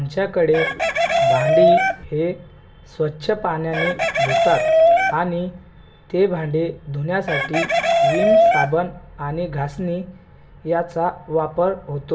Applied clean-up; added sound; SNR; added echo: none; Chicken, rooster; -4 dB; reverberation time 0.2 s.